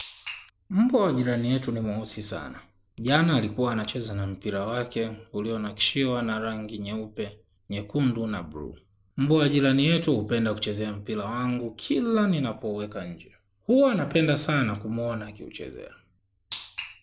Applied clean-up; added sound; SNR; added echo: none; none; none; none.